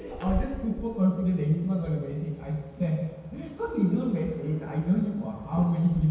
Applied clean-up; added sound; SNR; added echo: none; Wind / Bird; 13 dB; reverberation time 1.2 s.